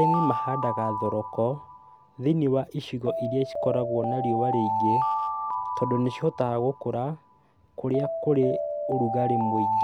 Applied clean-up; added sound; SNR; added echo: none; Alarm; 2 dB; none.